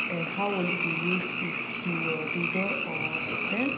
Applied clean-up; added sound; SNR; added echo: none; Frog; -2 dB; reverberation time 0.9 s.